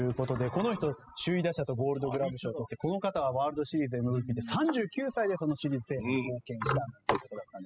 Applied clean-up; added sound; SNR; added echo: classical method spectral subtraction.